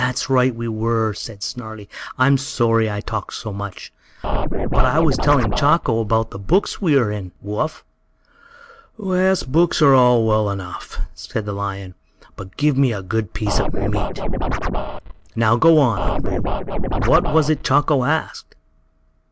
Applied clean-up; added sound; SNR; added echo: none; Scratching (performance technique); 0 dB; none.